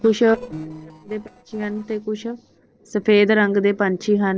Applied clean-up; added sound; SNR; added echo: neural separator model SepFormer DNS4.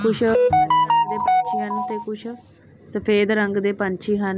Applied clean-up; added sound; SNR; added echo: none; Bowed string instrument; 19 dB; none.